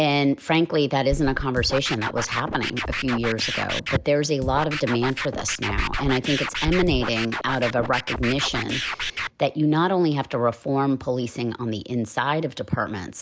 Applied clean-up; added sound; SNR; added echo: none; Scratching (performance technique) + Run; 5 dB; none.